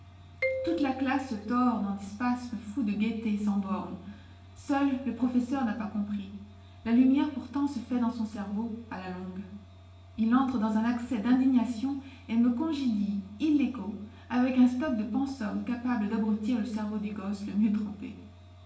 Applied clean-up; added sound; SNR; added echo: none; Marimba, xylophone; 11 dB; reverberation time 0.8 s.